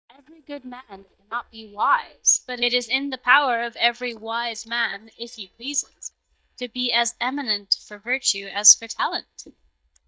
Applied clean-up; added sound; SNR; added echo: neural mask model DeepFilterNet 3.